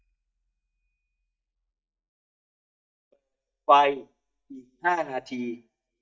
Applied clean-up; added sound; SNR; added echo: neural mask model DeepFilterNet 3.